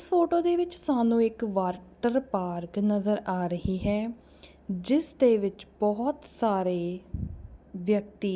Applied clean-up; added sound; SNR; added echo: none; none; none; none.